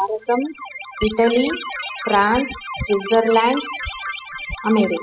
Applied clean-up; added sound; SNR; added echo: classical method spectral subtraction.